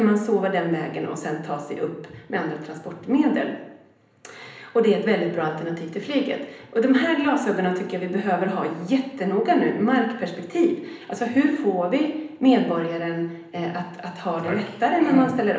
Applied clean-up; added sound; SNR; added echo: none; none; none; reverberation time 0.8 s.